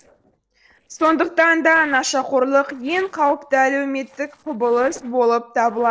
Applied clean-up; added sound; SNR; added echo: neural separator model SepFormer DNS4.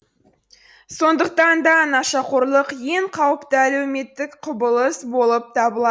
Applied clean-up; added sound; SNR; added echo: none; none; none; none.